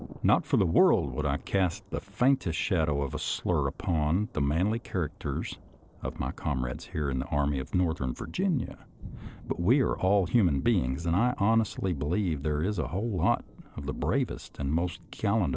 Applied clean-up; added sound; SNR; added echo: neural separator model SepFormer DNS4.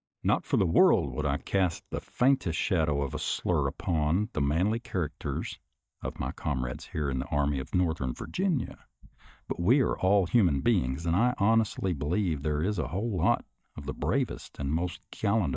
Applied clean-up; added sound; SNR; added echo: neural mask model DeepFilterNet 3.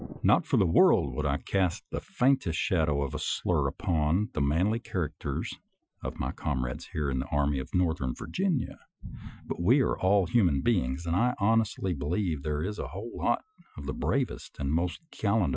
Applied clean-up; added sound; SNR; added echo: classical method Wiener filter.